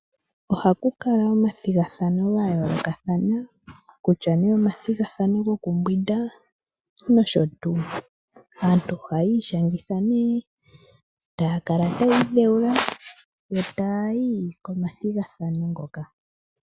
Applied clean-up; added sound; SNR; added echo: none; none; none; none.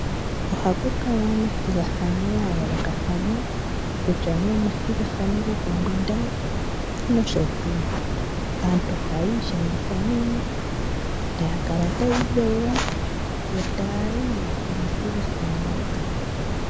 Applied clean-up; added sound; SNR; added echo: none; Water; -1 dB; none.